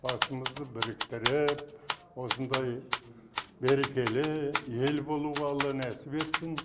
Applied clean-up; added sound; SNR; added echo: none; Typewriter; 1 dB; none.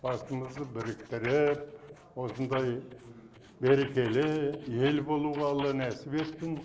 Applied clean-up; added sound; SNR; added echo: neural mask model Resemble Enhance denoiser.